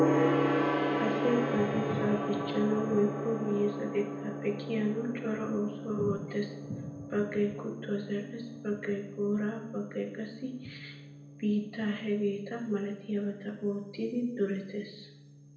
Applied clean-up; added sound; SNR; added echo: none; Gong; 2 dB; reverberation time 0.7 s.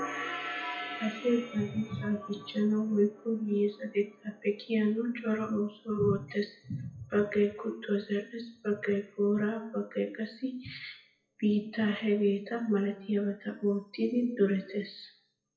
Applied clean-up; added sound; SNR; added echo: classical method WPE with log-MMSE.